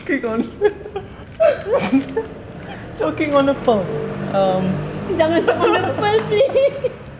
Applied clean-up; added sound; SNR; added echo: none; none; none; none.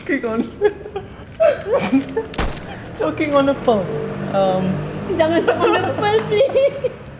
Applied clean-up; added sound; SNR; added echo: none; Gunshot, gunfire; 14 dB; none.